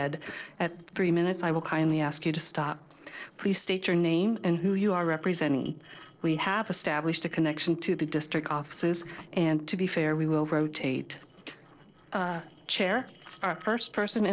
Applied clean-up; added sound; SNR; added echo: neural separator model SepFormer DNS4.